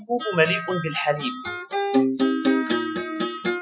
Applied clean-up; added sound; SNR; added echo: classical method Wiener filter.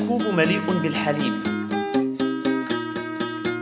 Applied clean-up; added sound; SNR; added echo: none; Acoustic guitar; -2 dB; none.